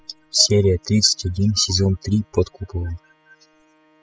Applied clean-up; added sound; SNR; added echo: classical method spectral subtraction.